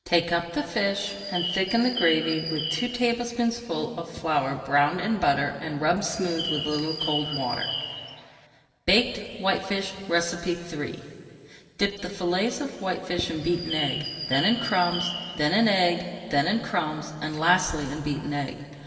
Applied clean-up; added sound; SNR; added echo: none; Bird; 6 dB; reverberation time 2.9 s.